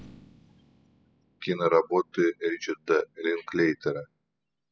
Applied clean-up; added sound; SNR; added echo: classical method spectral subtraction.